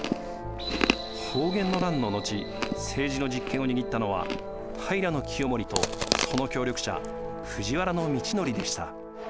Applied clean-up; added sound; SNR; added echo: none; Chewing, mastication; 6 dB; none.